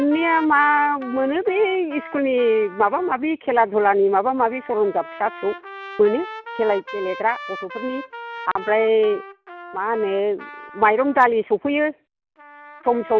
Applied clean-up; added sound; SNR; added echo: none; Trumpet; 16 dB; none.